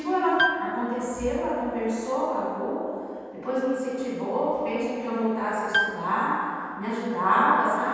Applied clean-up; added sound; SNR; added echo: none; Piano; 6 dB; reverberation time 2.1 s.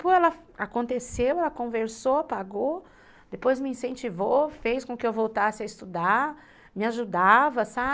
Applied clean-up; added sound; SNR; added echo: none; none; none; none.